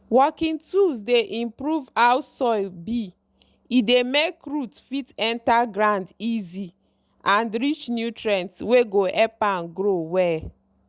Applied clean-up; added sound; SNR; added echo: none; none; none; none.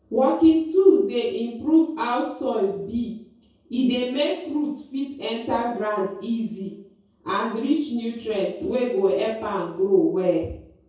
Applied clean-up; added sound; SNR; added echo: none; none; none; reverberation time 0.6 s.